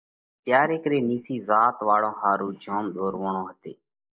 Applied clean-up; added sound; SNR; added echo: neural mask model Resemble Enhance denoiser.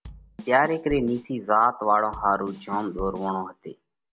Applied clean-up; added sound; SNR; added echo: none; Bass drum / Snare drum / Drum kit; 18 dB; none.